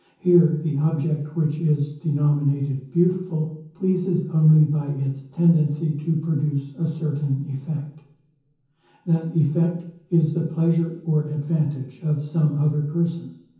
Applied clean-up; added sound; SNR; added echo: none; none; none; reverberation time 0.7 s.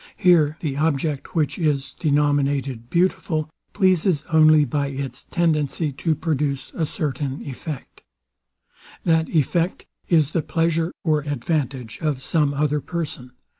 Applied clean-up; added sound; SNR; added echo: none; none; none; none.